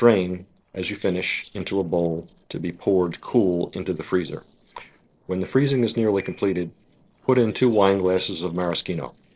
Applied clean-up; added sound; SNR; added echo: neural separator model SepFormer DNS4.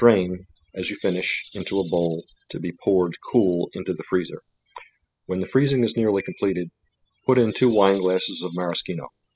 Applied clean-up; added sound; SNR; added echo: classical method spectral subtraction.